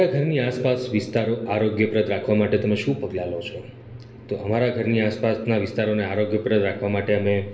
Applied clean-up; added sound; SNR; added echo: none; none; none; reverberation time 0.4 s.